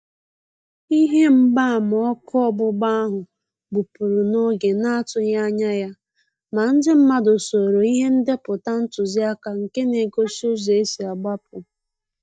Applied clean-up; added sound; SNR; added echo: neural mask model DeepFilterNet 3.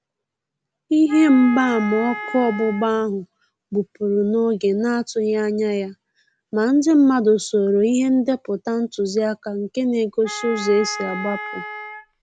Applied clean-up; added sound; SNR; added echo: none; Wind instrument, woodwind instrument; 11 dB; none.